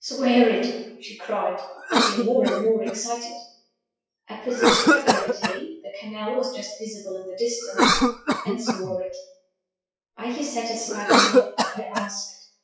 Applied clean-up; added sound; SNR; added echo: classical method WPE with log-MMSE.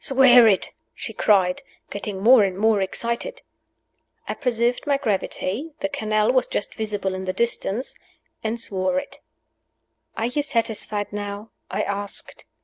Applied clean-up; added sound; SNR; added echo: none; none; none; none.